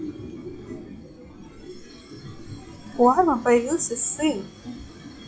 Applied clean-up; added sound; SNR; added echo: classical method log-MMSE.